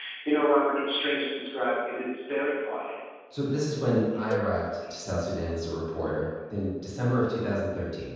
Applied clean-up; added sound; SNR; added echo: none; Cowbell; 11 dB; reverberation time 1.2 s.